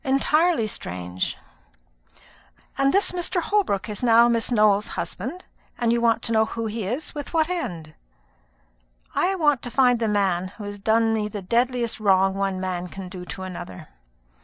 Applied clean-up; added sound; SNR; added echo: none; none; none; none.